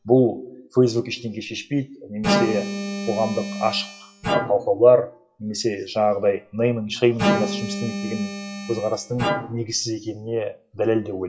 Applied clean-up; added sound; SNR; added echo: classical method WPE with log-MMSE.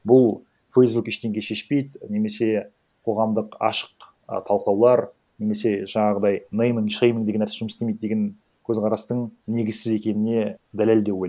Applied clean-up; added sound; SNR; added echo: none; none; none; none.